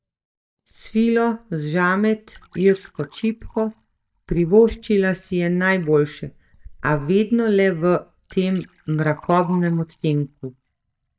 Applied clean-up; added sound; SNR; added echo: neural mask model DeepFilterNet 3.